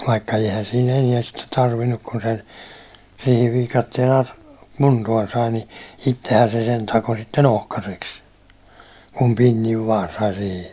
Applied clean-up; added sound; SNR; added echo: none; none; none; none.